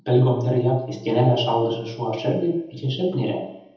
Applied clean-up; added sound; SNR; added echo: none; none; none; reverberation time 1.1 s.